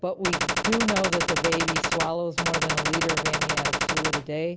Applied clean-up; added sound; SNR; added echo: none; Gunshot, gunfire; -3 dB; none.